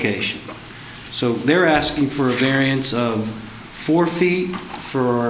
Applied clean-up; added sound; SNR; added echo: none; none; none; none.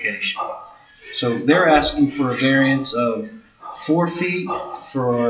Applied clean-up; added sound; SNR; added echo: classical method WPE with log-MMSE.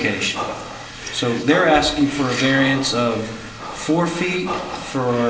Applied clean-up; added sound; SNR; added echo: none; Breathing; 12 dB; reverberation time 1.5 s.